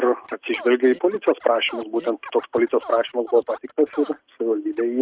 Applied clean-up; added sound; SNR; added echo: neural mask model RNNoise.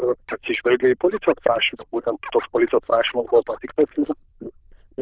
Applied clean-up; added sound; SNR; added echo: neural diffusion model UNIVERSE++.